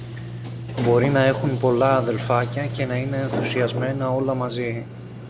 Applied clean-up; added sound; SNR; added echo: none; Sliding door; 7 dB; none.